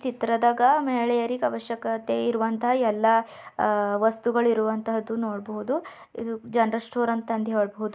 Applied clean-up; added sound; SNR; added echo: none; none; none; none.